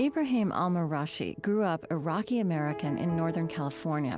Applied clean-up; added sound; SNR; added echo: none; none; none; none.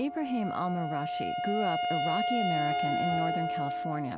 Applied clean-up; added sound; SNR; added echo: none; Wind instrument, woodwind instrument; -2 dB; none.